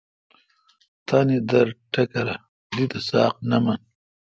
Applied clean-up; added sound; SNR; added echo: none; none; none; none.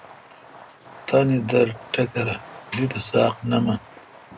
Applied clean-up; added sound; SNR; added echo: none; Fireworks; 20 dB; reverberation time 0.2 s.